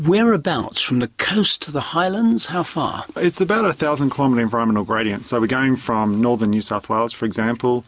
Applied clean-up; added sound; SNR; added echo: none; none; none; none.